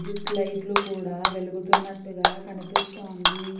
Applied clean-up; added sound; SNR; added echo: none; Shatter / Hammer; -4 dB; reverberation time 0.6 s.